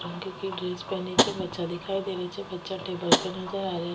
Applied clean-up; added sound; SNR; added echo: none; Tap; -2 dB; none.